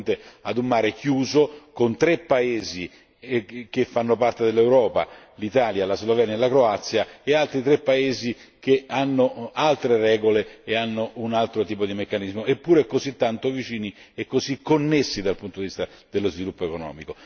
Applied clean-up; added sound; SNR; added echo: none; none; none; none.